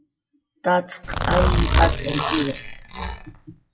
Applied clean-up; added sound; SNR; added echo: classical method WPE with log-MMSE.